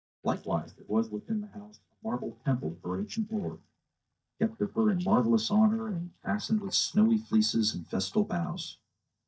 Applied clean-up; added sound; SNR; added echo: neural mask model DeepFilterNet 3.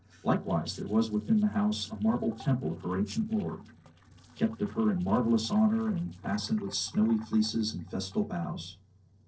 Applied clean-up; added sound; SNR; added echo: neural separator model SepFormer DNS4.